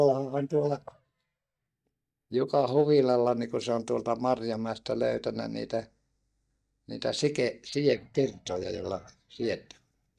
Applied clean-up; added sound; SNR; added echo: neural mask model DeepFilterNet 3.